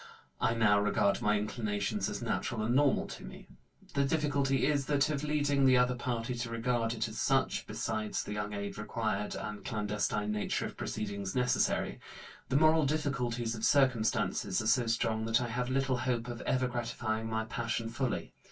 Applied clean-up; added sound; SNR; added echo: none; none; none; reverberation time 0.1 s.